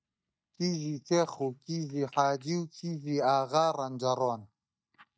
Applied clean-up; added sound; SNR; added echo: neural mask model DeepFilterNet 3.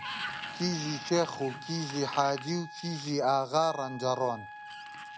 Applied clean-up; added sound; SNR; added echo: none; Sliding door + Trumpet; 11 dB; none.